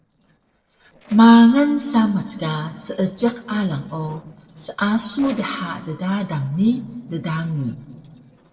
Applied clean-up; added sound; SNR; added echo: neural separator model SepFormer DNS4.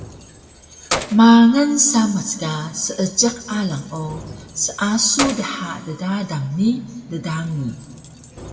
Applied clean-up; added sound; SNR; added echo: none; Keys jangling; 14 dB; reverberation time 1.6 s.